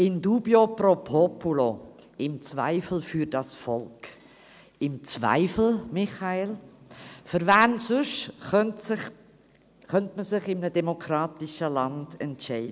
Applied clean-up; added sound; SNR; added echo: none; none; none; none.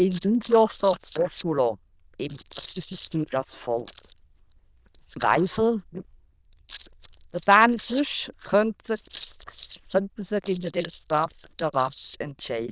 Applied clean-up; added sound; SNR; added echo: neural diffusion model UNIVERSE++.